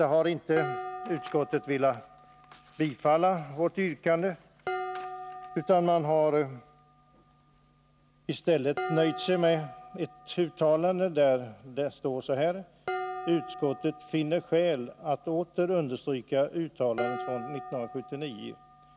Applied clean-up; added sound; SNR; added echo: none; Dishes, pots, and pans; 12 dB; none.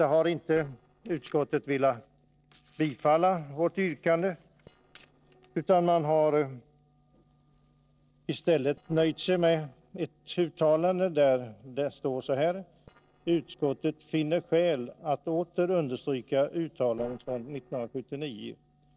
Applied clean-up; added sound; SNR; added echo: neural separator model SepFormer DNS4.